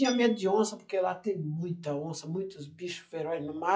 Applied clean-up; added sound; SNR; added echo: classical method log-MMSE.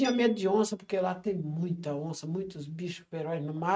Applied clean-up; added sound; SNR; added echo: neural mask model RNNoise.